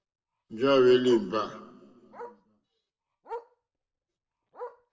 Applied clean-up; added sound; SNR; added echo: none; Bark; 18 dB; reverberation time 1.2 s.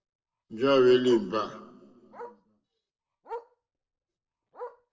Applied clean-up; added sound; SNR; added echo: neural separator model SepFormer DNS4.